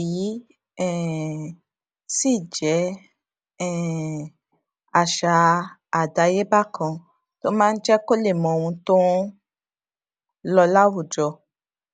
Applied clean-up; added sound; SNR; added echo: none; none; none; none.